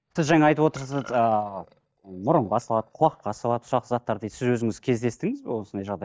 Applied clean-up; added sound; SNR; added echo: neural mask model DeepFilterNet 3.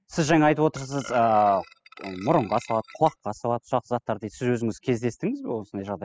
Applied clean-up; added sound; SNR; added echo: classical method spectral subtraction.